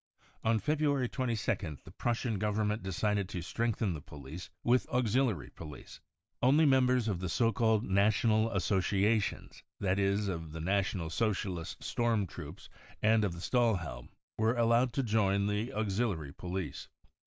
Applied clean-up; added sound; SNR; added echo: none; none; none; none.